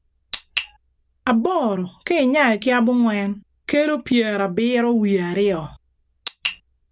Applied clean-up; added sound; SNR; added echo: none; none; none; none.